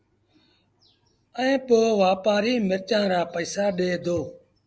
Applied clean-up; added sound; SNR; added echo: none; none; none; none.